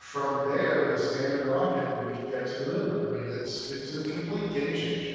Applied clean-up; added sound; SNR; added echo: neural separator model SepFormer DNS4.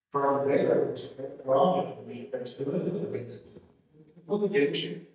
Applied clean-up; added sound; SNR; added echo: neural mask model DeepFilterNet 3.